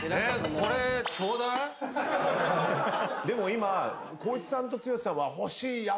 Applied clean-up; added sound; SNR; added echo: none; none; none; none.